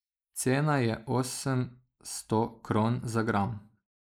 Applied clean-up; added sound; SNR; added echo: neural mask model Resemble Enhance denoiser.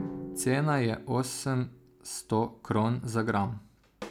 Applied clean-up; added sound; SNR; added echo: none; Drum; 15 dB; none.